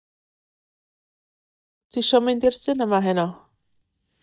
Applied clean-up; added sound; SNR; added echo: neural mask model DeepFilterNet 3.